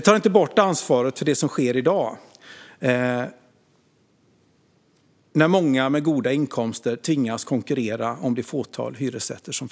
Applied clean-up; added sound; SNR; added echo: none; none; none; none.